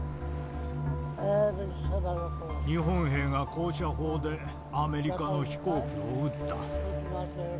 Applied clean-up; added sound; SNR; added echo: none; none; none; none.